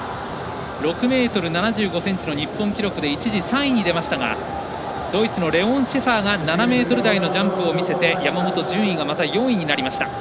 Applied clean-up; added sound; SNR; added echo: none; none; none; none.